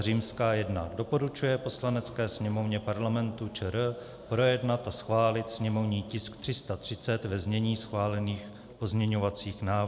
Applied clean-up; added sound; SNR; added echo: none; none; none; none.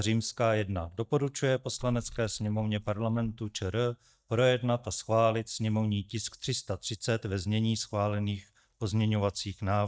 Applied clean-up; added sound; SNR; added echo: neural mask model DeepFilterNet 3.